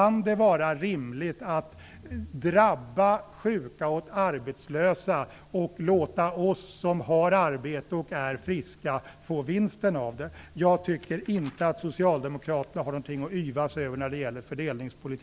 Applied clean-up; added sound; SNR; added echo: none; none; none; none.